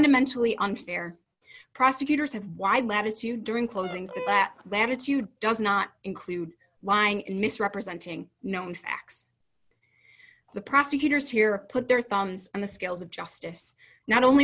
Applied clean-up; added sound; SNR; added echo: none; Fowl; 13 dB; none.